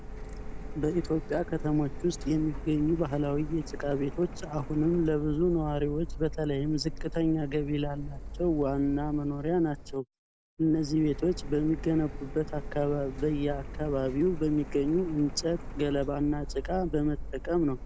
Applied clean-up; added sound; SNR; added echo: none; Printer; 8 dB; none.